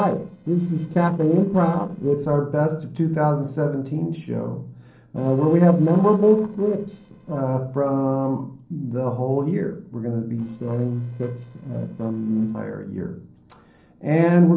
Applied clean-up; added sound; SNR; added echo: neural separator model SepFormer DNS4.